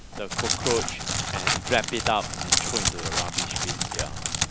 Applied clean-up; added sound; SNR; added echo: none; Crackle; -4 dB; none.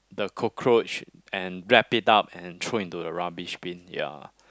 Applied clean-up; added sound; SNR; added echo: none; none; none; none.